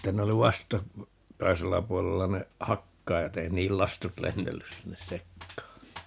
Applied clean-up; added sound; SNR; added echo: none; none; none; none.